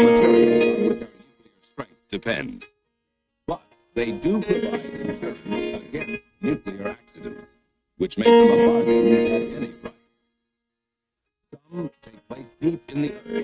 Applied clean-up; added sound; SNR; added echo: neural mask model RNNoise.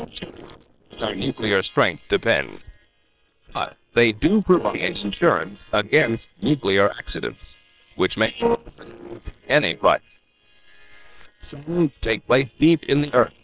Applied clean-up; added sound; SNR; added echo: neural separator model SepFormer WHAM!.